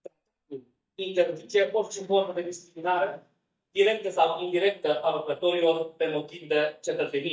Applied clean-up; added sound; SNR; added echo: neural mask model DeepFilterNet 3.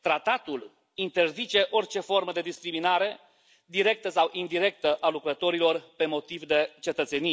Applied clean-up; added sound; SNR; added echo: none; none; none; none.